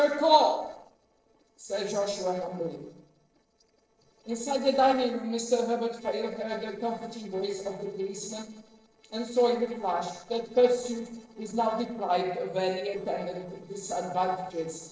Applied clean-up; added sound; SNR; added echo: neural separator model SepFormer DNS4.